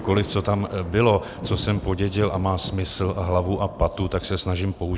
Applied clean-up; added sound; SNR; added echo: none; Thunder; 13 dB; none.